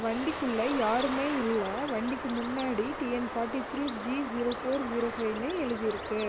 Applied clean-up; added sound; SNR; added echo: none; Bird; 5 dB; none.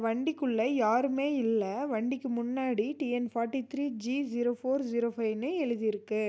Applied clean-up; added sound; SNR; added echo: none; none; none; none.